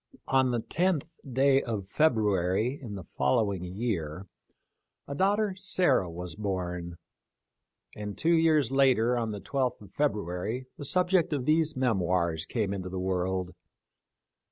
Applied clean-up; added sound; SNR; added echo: none; none; none; none.